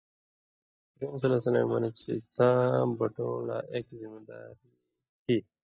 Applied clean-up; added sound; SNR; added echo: neural mask model DeepFilterNet 3.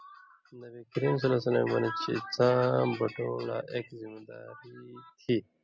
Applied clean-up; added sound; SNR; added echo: none; none; none; none.